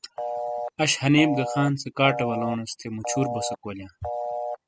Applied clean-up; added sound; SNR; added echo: classical method spectral subtraction.